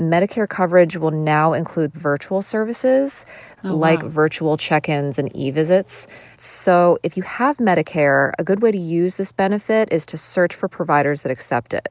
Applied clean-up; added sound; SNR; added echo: none; none; none; none.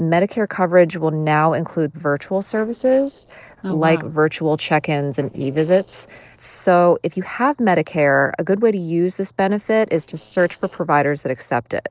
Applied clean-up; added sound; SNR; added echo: neural separator model SepFormer DNS4.